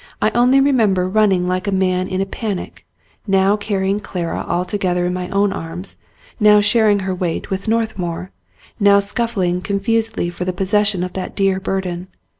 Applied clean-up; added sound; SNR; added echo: none; none; none; none.